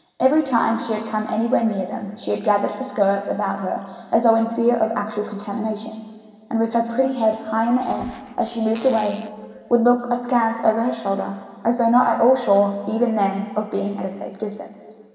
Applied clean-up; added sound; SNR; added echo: none; Fart; 20 dB; reverberation time 2.5 s.